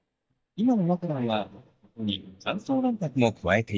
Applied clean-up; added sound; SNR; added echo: neural mask model DeepFilterNet 3.